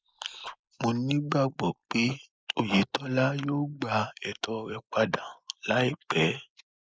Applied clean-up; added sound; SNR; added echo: neural mask model Resemble Enhance denoiser.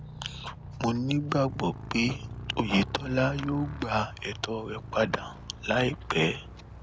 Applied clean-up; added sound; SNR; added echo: none; Motorcycle; 12 dB; none.